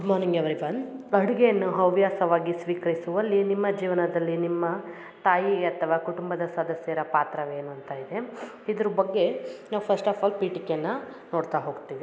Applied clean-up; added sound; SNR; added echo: none; none; none; none.